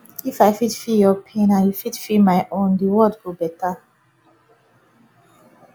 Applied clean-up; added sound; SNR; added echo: none; none; none; none.